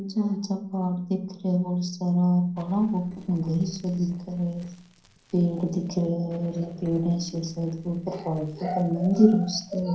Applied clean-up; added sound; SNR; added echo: neural separator model SepFormer DNS4.